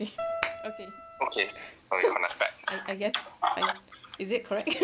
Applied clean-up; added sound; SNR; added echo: none; Keyboard (musical); 7 dB; none.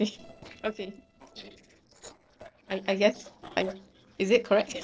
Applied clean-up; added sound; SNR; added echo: neural separator model SepFormer DNS4.